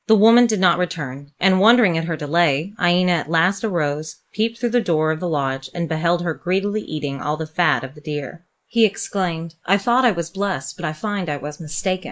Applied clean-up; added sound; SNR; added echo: neural mask model Resemble Enhance denoiser.